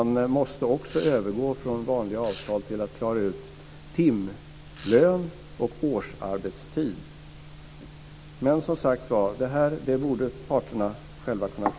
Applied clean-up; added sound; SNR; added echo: none; Domestic sounds, home sounds; 17 dB; none.